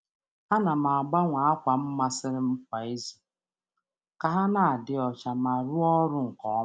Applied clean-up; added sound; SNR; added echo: none; none; none; none.